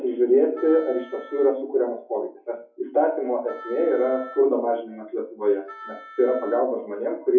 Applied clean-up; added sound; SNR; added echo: classical method WPE with log-MMSE.